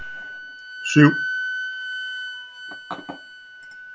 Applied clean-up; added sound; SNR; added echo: none; Wind instrument, woodwind instrument; 6 dB; none.